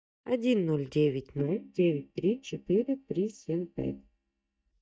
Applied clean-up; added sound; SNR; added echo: neural mask model DeepFilterNet 3.